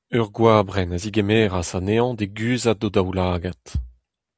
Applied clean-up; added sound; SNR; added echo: none; none; none; none.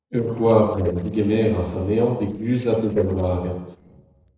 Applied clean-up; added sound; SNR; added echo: neural separator model SepFormer DNS4.